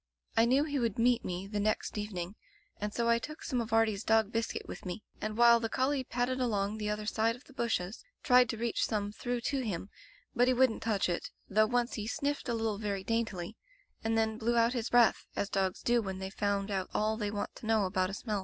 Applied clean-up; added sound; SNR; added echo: none; none; none; none.